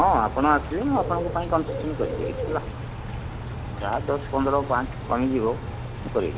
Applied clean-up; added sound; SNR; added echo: none; Bird / Rain; 6 dB; none.